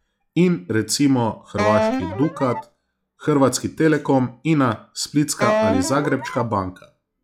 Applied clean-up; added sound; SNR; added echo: classical method log-MMSE.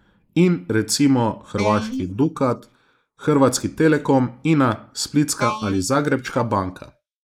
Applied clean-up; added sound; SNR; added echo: neural mask model Resemble Enhance denoiser.